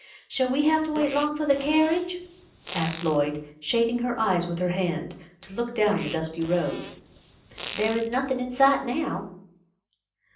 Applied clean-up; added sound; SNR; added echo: none; Fart; 14 dB; reverberation time 0.6 s.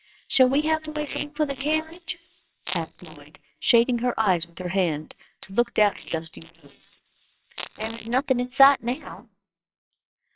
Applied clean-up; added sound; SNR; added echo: neural separator model SepFormer WHAMR!.